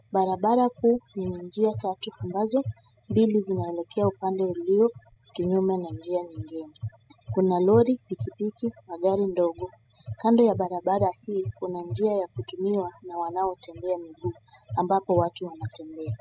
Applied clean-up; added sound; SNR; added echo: classical method spectral subtraction.